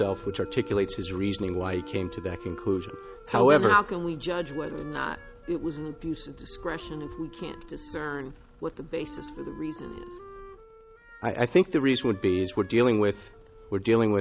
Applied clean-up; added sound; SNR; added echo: none; Musical instrument + Wind instrument, woodwind instrument; 18 dB; none.